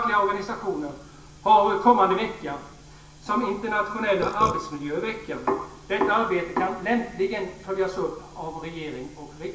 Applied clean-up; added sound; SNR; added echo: none; Burping, eructation; 5 dB; reverberation time 0.9 s.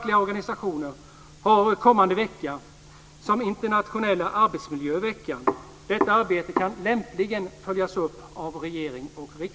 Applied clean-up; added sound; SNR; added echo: none; none; none; none.